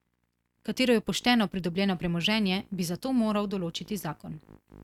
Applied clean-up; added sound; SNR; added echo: neural mask model RNNoise.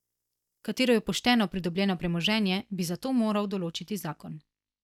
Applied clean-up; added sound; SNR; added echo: neural mask model DeepFilterNet 3.